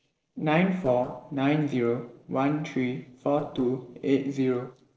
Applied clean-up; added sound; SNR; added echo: neural separator model SepFormer DNS4.